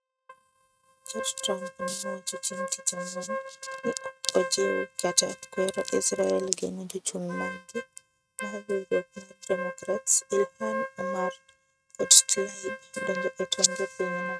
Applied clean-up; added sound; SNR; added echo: neural mask model RNNoise.